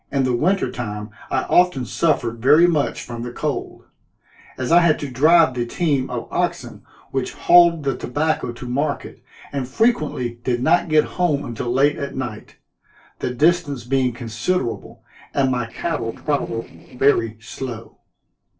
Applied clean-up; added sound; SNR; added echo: neural separator model SepFormer DNS4.